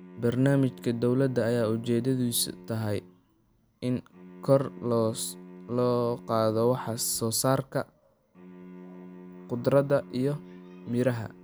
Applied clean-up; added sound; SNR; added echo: none; Bowed string instrument; 18 dB; none.